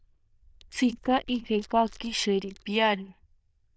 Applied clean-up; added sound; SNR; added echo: neural diffusion model UNIVERSE++.